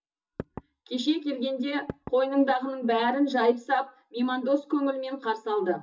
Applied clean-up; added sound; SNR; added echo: none; Knock / Wood; 15 dB; reverberation time 0.2 s.